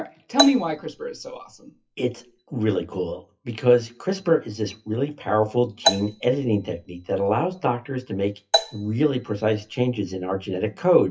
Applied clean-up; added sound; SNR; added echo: classical method WPE with log-MMSE.